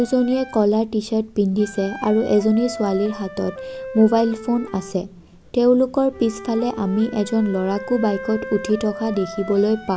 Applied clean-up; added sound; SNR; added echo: none; Wind instrument, woodwind instrument; 15 dB; none.